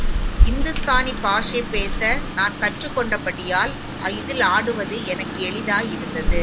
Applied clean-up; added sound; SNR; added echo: none; Rain; -1 dB; none.